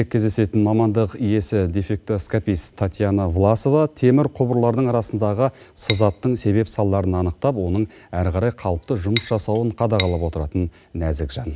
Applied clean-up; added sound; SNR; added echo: none; Cutlery, silverware / Dishes, pots, and pans; 11 dB; none.